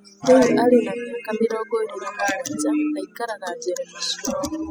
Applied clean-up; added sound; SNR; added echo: classical method spectral subtraction.